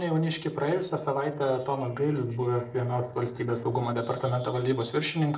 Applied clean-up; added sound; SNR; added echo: neural separator model SepFormer DNS4.